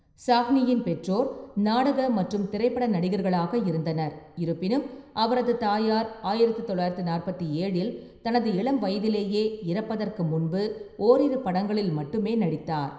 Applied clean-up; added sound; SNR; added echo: none; none; none; reverberation time 0.7 s.